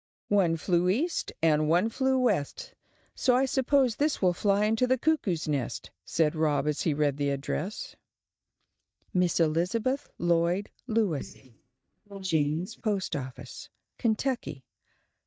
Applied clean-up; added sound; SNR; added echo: neural mask model DeepFilterNet 3.